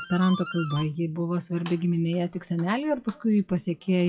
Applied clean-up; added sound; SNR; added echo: classical method WPE with log-MMSE.